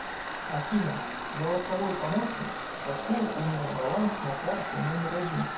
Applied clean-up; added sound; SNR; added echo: none; Tools; 4 dB; reverberation time 0.6 s.